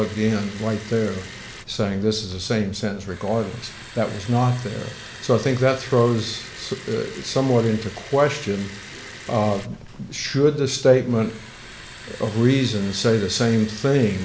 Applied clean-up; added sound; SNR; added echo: none; Liquid; 18 dB; none.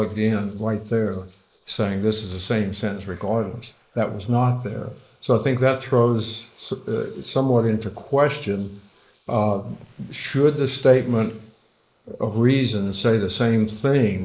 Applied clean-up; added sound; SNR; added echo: neural mask model Resemble Enhance denoiser.